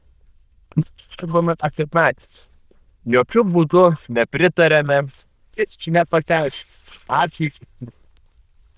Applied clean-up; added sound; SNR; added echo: neural diffusion model UNIVERSE++.